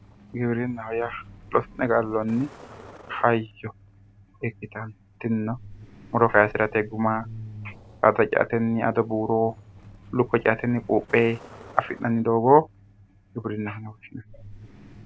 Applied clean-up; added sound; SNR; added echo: none; Truck; 20 dB; none.